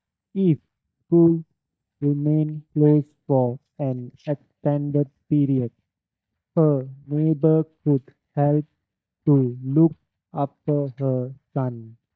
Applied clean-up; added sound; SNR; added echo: neural mask model DeepFilterNet 3.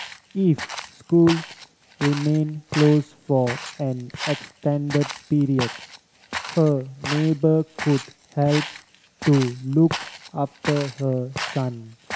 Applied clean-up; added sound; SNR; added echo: none; Walk, footsteps; 12 dB; none.